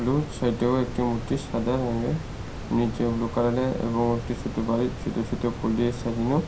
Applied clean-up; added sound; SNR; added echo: none; Water; 9 dB; reverberation time 0.3 s.